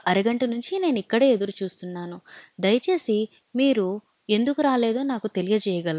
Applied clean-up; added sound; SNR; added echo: none; none; none; none.